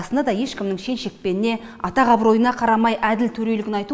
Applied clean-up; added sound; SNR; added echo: none; none; none; none.